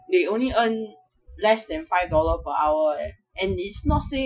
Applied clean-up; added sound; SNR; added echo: classical method Wiener filter.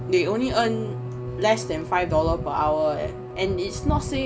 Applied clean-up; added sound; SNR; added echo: none; Bowed string instrument; 10 dB; none.